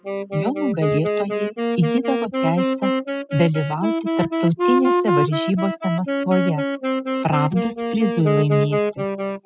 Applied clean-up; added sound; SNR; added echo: classical method spectral subtraction.